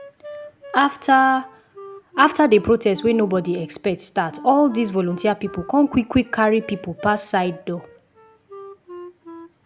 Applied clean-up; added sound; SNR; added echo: none; Wind instrument, woodwind instrument; 19 dB; none.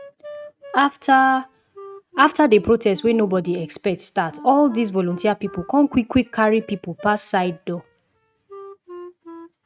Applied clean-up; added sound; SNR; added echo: neural mask model RNNoise.